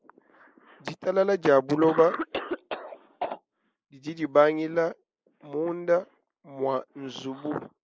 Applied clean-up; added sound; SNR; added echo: neural mask model Resemble Enhance denoiser.